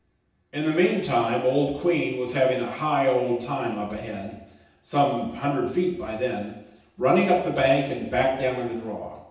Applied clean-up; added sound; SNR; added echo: none; none; none; reverberation time 0.9 s.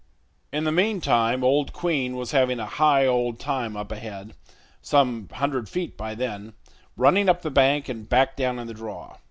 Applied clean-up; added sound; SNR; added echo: none; none; none; none.